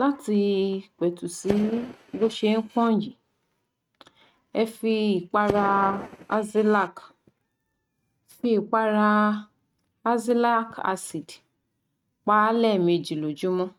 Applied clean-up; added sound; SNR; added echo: neural mask model RNNoise.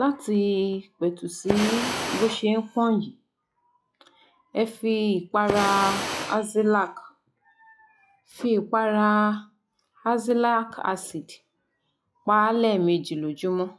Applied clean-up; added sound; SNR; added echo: classical method log-MMSE.